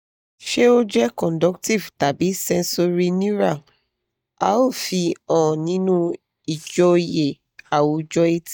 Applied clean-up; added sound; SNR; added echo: neural mask model DeepFilterNet 3.